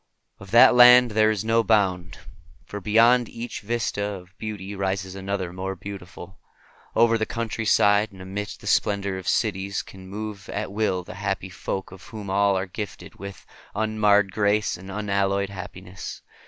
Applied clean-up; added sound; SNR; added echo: none; none; none; none.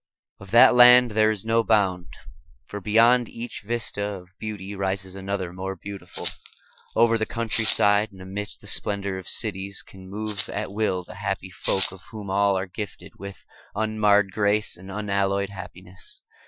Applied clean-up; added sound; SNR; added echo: classical method Wiener filter.